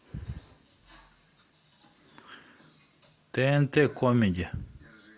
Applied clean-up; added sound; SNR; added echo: none; none; none; none.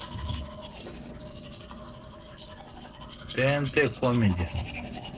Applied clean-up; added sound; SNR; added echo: neural separator model SepFormer DNS4.